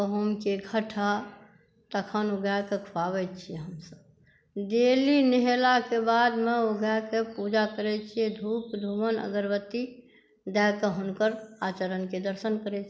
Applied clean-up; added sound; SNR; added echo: none; none; none; none.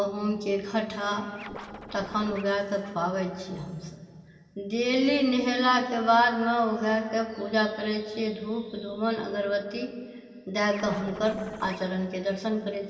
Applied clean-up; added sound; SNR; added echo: none; Scratching (performance technique); 14 dB; reverberation time 2.6 s.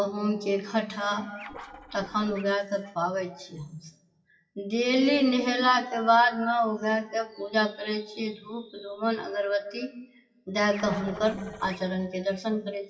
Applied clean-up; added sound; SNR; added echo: classical method WPE with log-MMSE.